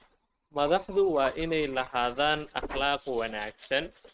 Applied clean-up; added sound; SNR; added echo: neural mask model RNNoise.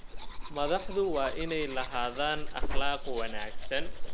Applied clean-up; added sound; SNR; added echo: none; Domestic sounds, home sounds; -3 dB; none.